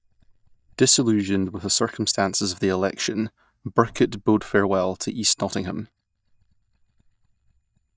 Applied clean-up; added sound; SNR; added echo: neural mask model DeepFilterNet 3.